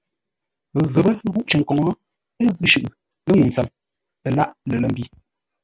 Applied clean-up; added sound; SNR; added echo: none; none; none; none.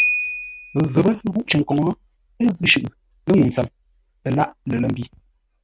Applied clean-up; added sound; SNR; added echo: none; Piano; 10 dB; none.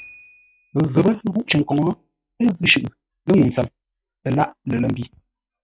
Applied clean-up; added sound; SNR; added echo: classical method log-MMSE.